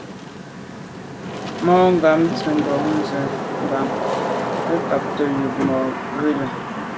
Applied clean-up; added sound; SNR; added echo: none; Wind / Rain; 4 dB; none.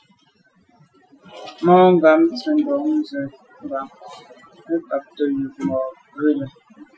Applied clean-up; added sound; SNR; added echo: classical method Wiener filter.